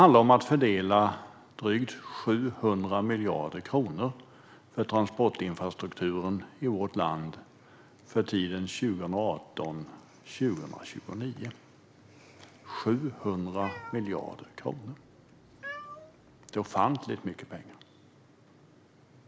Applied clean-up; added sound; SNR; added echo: none; Cat; 18 dB; none.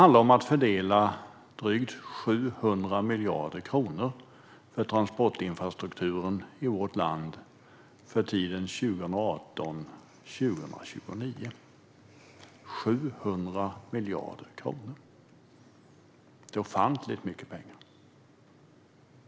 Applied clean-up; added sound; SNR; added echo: none; none; none; none.